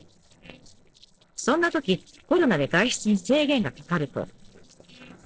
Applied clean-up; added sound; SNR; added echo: neural separator model SepFormer DNS4.